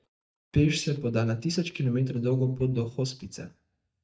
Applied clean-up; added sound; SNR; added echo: neural mask model DeepFilterNet 3.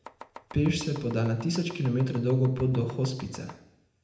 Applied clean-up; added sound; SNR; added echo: none; Domestic sounds, home sounds; 19 dB; reverberation time 0.8 s.